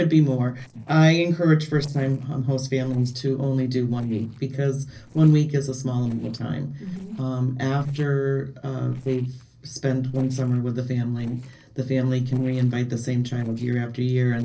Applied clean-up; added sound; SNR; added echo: neural separator model SepFormer DNS4.